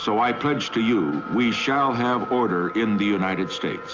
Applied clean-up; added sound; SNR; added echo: none; none; none; none.